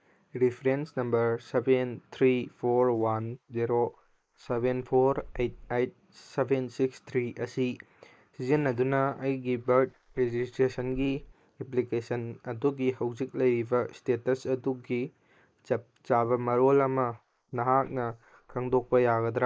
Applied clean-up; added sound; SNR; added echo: neural mask model Resemble Enhance denoiser.